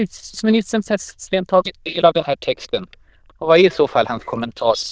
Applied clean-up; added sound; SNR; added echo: neural diffusion model UNIVERSE++.